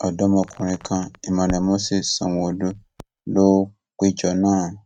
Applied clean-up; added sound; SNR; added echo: neural mask model RNNoise.